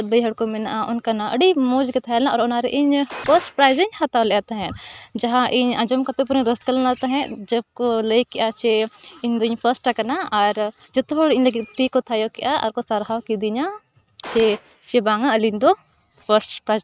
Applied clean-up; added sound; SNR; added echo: neural mask model RNNoise.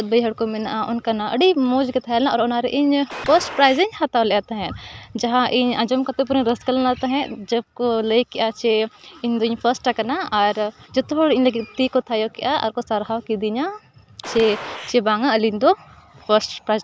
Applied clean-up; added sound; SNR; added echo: none; Gunshot, gunfire; 12 dB; none.